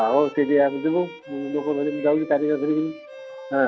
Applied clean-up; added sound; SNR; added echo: none; Bowed string instrument; 16 dB; none.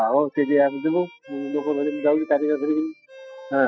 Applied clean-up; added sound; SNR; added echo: classical method spectral subtraction.